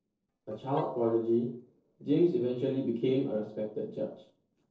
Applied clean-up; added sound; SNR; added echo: neural separator model SepFormer DNS4.